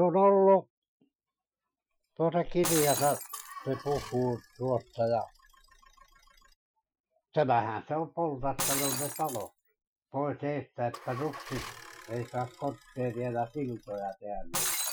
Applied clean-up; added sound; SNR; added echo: classical method Wiener filter.